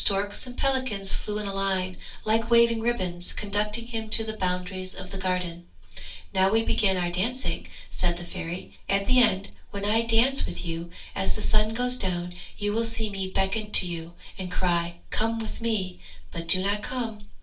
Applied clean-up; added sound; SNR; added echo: none; none; none; reverberation time 0.3 s.